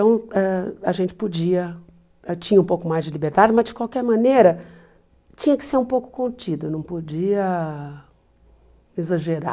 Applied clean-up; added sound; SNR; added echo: none; none; none; none.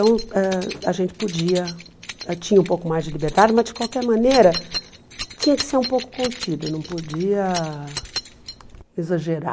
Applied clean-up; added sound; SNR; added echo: none; Keys jangling; 12 dB; none.